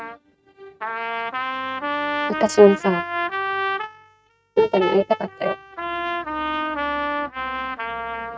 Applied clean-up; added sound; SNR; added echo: neural mask model RNNoise.